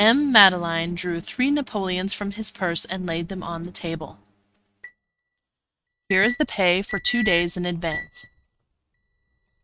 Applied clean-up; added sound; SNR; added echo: neural mask model RNNoise.